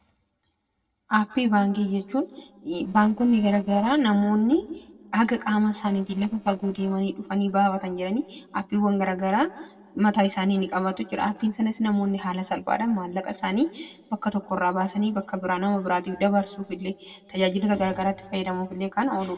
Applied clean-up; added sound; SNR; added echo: neural separator model SepFormer DNS4.